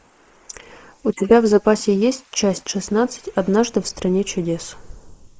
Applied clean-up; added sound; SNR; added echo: neural mask model Resemble Enhance denoiser.